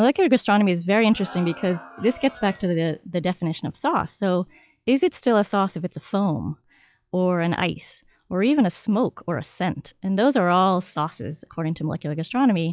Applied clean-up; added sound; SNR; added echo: classical method log-MMSE.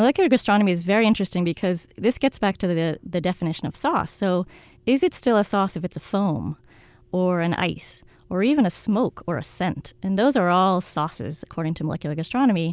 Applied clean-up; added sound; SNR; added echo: none; none; none; none.